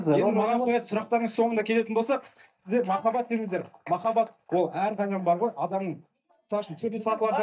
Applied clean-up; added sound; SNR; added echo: neural mask model DeepFilterNet 3.